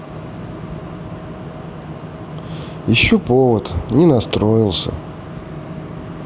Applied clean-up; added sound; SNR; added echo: none; none; none; none.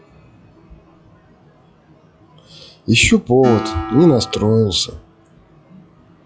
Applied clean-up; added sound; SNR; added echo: classical method log-MMSE.